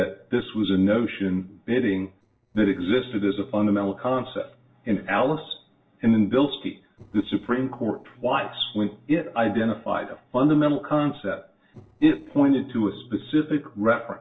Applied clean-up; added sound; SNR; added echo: neural separator model SepFormer DNS4.